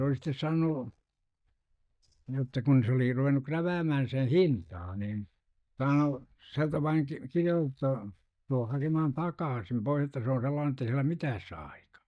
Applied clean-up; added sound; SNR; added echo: neural mask model DeepFilterNet 3.